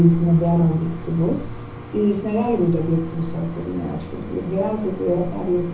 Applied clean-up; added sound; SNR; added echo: none; Mechanisms; 12 dB; reverberation time 0.6 s.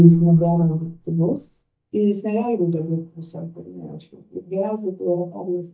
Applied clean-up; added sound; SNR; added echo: neural mask model DeepFilterNet 3.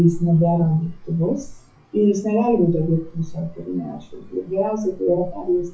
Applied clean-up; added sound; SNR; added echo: classical method WPE with log-MMSE.